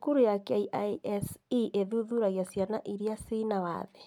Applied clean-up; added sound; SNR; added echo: none; none; none; none.